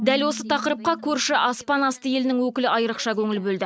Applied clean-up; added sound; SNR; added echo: neural mask model RNNoise.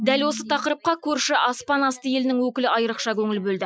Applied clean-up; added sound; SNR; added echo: classical method Wiener filter.